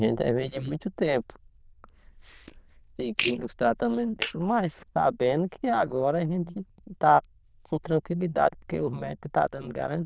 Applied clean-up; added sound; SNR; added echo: neural diffusion model UNIVERSE++.